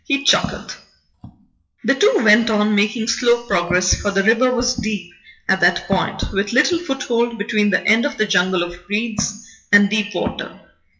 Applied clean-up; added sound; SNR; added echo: classical method WPE with log-MMSE.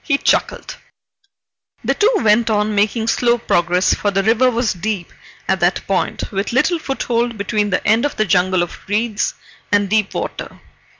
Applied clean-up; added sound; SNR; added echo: none; none; none; none.